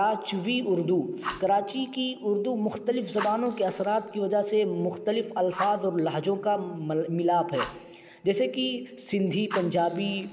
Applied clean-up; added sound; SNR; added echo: none; Fire; 15 dB; none.